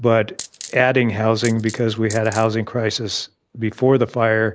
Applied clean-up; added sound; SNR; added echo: neural mask model Resemble Enhance denoiser.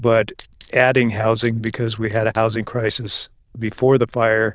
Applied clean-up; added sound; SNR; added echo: neural diffusion model UNIVERSE++.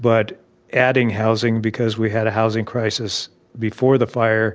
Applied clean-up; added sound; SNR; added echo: none; none; none; none.